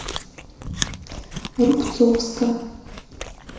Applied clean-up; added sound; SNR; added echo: none; Chewing, mastication; 10 dB; reverberation time 1.0 s.